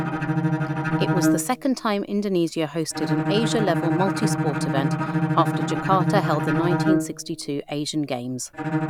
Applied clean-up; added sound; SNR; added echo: none; Bowed string instrument; -1 dB; none.